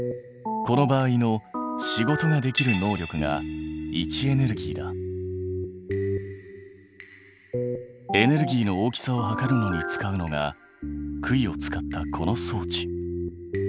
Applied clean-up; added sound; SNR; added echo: none; none; none; none.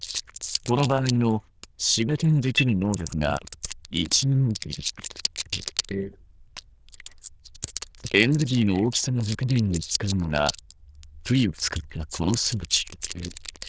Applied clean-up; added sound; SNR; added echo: neural diffusion model UNIVERSE++.